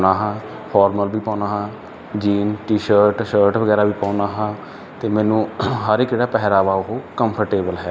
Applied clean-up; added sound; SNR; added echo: none; none; none; none.